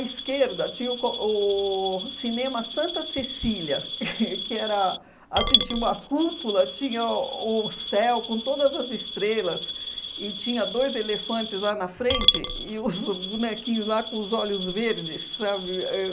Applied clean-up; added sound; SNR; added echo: none; Coin (dropping) / Glass; 4 dB; none.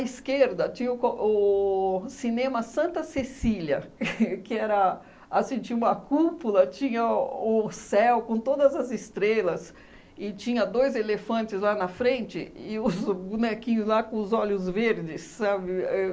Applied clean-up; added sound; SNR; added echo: none; none; none; none.